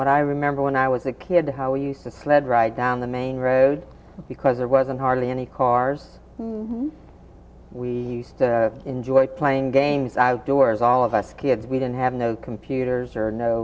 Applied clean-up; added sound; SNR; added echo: none; none; none; none.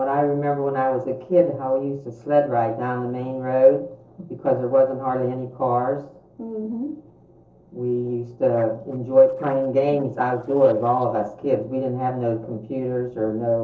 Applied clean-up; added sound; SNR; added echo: neural separator model SepFormer DNS4.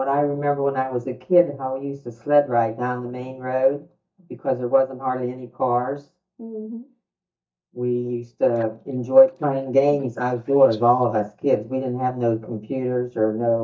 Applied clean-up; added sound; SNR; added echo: neural mask model DeepFilterNet 3.